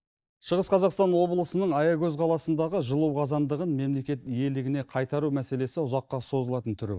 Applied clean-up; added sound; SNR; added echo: neural mask model DeepFilterNet 3.